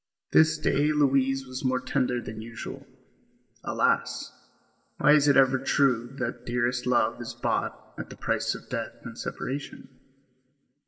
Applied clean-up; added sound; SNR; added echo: none; none; none; reverberation time 1.3 s.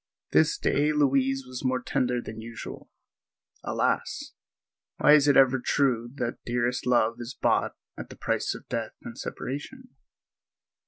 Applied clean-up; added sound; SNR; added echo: none; none; none; none.